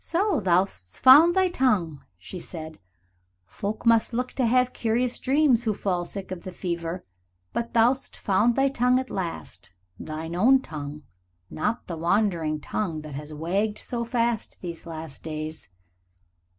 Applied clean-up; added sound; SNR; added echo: none; none; none; none.